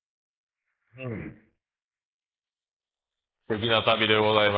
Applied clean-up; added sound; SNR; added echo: neural mask model Resemble Enhance denoiser.